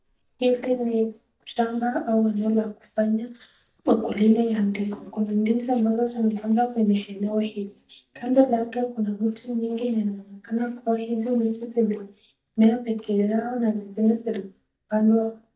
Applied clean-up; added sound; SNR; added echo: neural mask model DeepFilterNet 3.